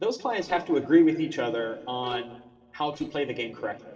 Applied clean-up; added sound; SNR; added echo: neural separator model SepFormer DNS4.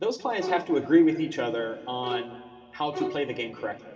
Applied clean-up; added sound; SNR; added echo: none; Bowed string instrument; 10 dB; reverberation time 2.2 s.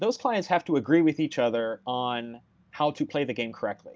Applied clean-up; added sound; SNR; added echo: none; none; none; none.